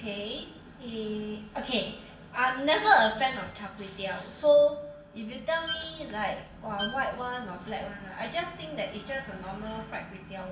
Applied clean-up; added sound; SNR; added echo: none; Bowed string instrument; 11 dB; reverberation time 1.0 s.